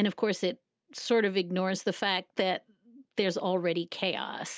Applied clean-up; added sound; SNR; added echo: none; none; none; none.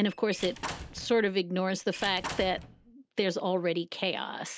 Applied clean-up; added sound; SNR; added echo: none; Squeak / Slam / Wood; 11 dB; none.